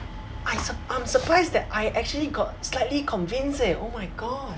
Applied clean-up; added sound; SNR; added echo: none; none; none; none.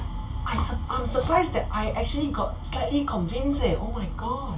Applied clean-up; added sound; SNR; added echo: none; none; none; reverberation time 0.2 s.